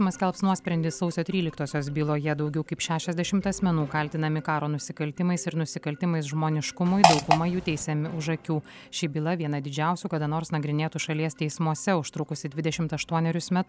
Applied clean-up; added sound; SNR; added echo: none; Fart; -4 dB; none.